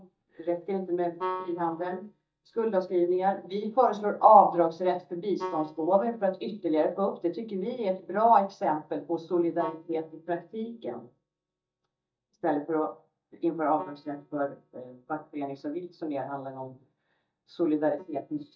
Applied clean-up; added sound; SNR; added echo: neural mask model DeepFilterNet 3.